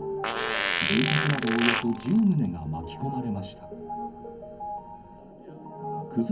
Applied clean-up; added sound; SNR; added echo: none; Fart; 1 dB; reverberation time 0.3 s.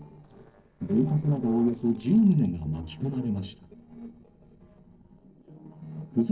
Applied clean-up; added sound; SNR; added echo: neural separator model SepFormer DNS4.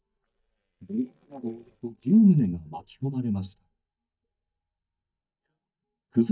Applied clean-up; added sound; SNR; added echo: neural mask model DeepFilterNet 3.